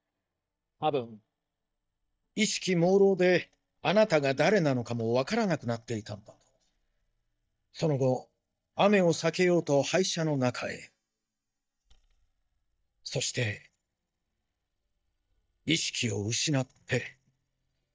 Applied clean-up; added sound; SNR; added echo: neural mask model DeepFilterNet 3.